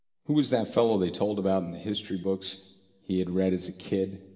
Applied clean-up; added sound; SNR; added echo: none; none; none; reverberation time 1.3 s.